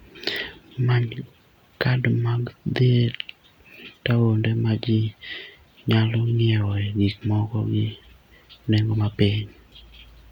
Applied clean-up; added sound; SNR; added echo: none; none; none; none.